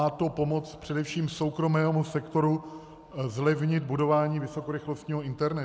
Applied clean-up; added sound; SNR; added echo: none; none; none; none.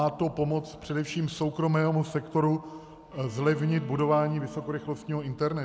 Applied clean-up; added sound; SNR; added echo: none; Bowed string instrument; 20 dB; none.